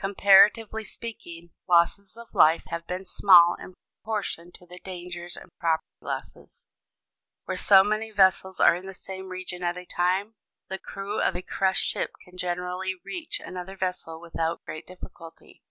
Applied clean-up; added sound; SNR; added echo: none; none; none; none.